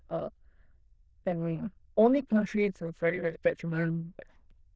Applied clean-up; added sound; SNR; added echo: neural diffusion model UNIVERSE++.